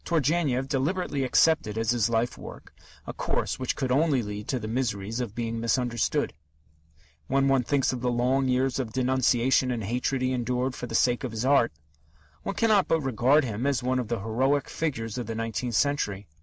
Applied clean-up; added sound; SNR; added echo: none; none; none; none.